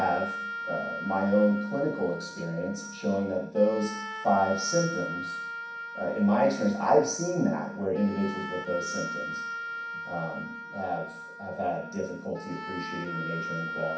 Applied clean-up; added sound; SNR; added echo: none; Wind instrument, woodwind instrument; 8 dB; reverberation time 0.6 s.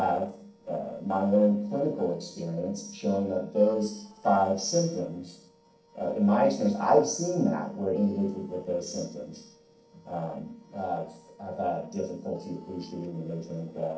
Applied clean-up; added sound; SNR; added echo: neural separator model SepFormer DNS4.